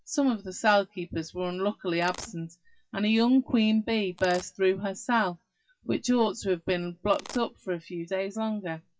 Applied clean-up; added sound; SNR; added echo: classical method WPE with log-MMSE.